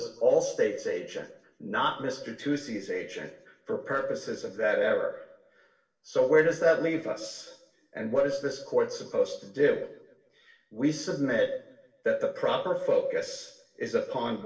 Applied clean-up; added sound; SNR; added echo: none; none; none; reverberation time 0.7 s.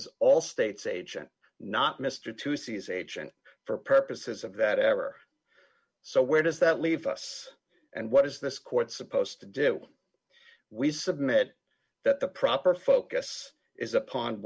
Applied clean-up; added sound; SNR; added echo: none; none; none; none.